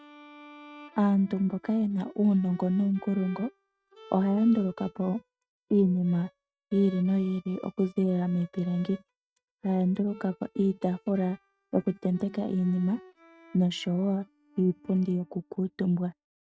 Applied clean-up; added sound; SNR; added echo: neural mask model RNNoise.